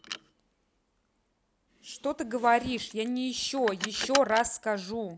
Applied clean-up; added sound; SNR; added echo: none; Car; 11 dB; none.